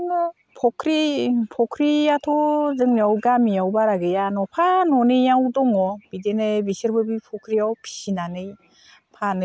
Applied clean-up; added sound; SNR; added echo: none; none; none; none.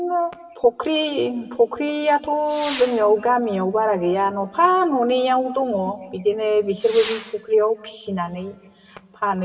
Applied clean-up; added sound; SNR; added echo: none; Whoosh, swoosh, swish / Fireworks; 18 dB; reverberation time 2.8 s.